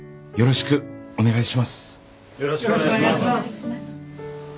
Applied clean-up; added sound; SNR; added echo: none; none; none; none.